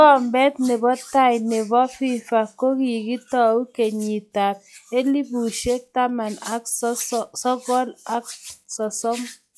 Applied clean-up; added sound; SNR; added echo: classical method log-MMSE.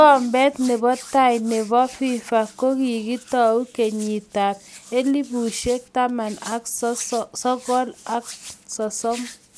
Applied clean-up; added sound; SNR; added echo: none; Hands; 20 dB; none.